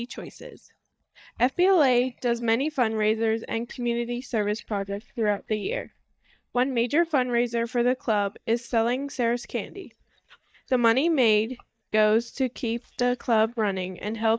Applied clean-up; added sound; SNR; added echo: neural mask model DeepFilterNet 3.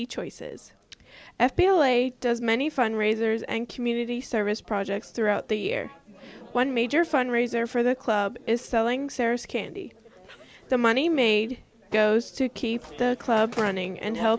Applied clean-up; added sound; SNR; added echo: none; none; none; none.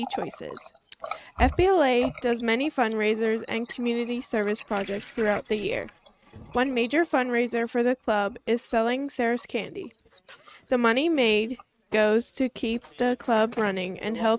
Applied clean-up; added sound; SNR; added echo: neural mask model RNNoise.